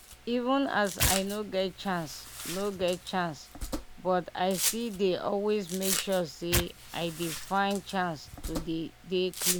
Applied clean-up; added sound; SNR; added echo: none; Tearing + Domestic sounds, home sounds; 5 dB; none.